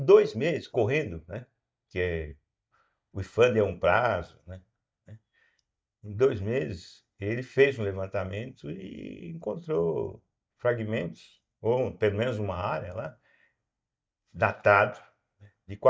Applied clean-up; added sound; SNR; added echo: neural mask model DeepFilterNet 3.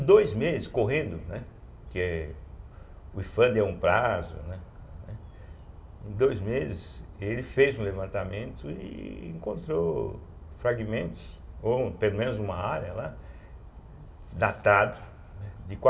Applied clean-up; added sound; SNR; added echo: none; Bird vocalization, bird call, bird song; 16 dB; reverberation time 0.9 s.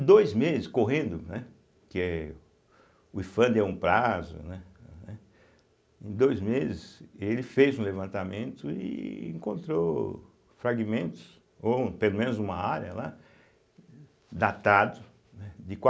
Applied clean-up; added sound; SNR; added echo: none; none; none; none.